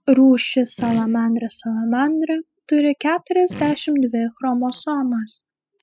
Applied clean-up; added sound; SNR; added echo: classical method spectral subtraction.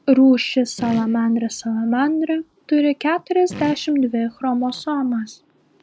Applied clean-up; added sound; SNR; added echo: none; Fart; 18 dB; none.